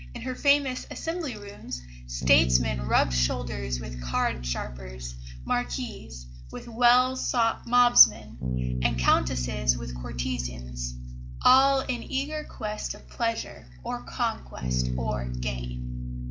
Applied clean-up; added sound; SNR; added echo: none; Bass guitar; 5 dB; none.